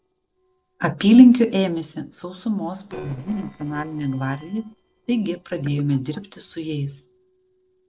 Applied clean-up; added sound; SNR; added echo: neural separator model SepFormer DNS4.